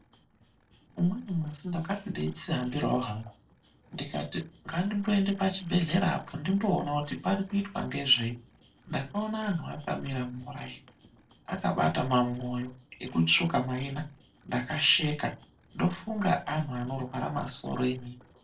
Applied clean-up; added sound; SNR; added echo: neural separator model SepFormer DNS4.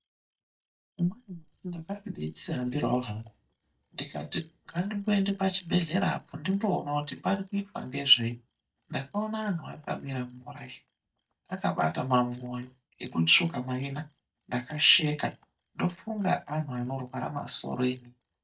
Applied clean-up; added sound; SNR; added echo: neural mask model DeepFilterNet 3.